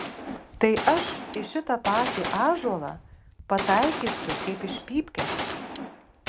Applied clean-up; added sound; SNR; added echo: none; Gunshot, gunfire; 5 dB; none.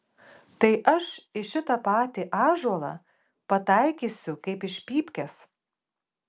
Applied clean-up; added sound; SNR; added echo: none; none; none; none.